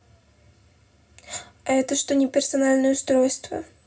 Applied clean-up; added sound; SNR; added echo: none; none; none; reverberation time 0.4 s.